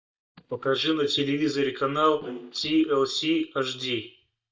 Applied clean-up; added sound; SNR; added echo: neural mask model DeepFilterNet 3.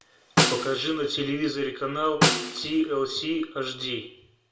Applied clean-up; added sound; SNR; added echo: none; Snare drum; -1 dB; reverberation time 0.2 s.